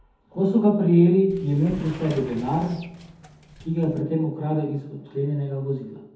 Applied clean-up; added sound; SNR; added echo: none; Sliding door; 17 dB; reverberation time 0.5 s.